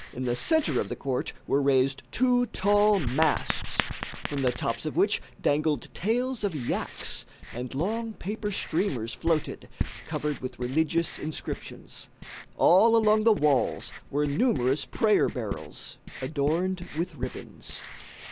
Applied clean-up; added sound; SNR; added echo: none; Writing; 11 dB; none.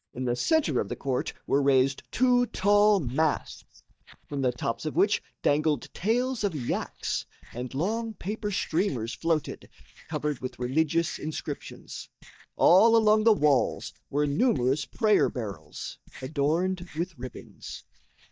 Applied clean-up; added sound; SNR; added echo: neural mask model DeepFilterNet 3.